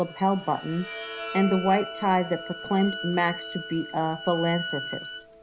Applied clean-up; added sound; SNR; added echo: none; Bowed string instrument + Bowed string instrument; 9 dB; none.